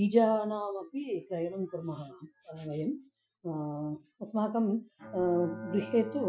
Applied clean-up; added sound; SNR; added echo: classical method Wiener filter.